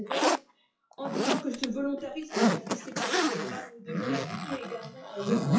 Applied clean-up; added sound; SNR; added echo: classical method WPE with log-MMSE.